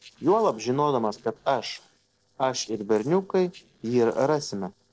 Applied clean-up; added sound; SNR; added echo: neural separator model SepFormer DNS4.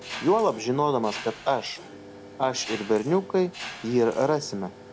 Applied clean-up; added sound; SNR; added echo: none; Mechanisms; 15 dB; none.